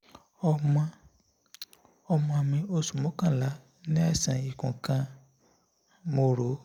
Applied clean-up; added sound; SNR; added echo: none; none; none; none.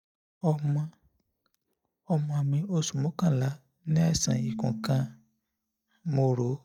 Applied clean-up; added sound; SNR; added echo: neural mask model DeepFilterNet 3.